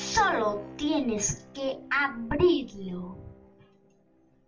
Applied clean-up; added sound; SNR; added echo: none; Bowed string instrument; 17 dB; reverberation time 0.2 s.